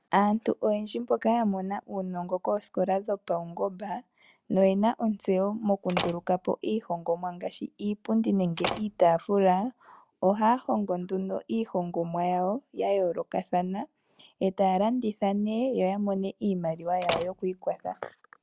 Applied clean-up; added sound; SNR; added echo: none; Slam; 8 dB; none.